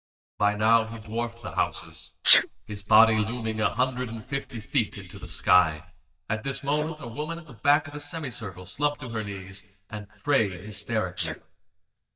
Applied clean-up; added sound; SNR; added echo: neural mask model DeepFilterNet 3.